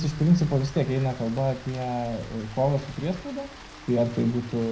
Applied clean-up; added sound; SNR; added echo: none; Rain; 17 dB; reverberation time 0.3 s.